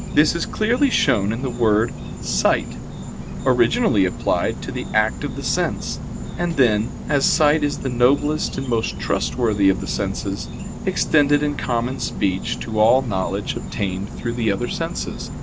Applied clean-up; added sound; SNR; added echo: none; Insect; 9 dB; none.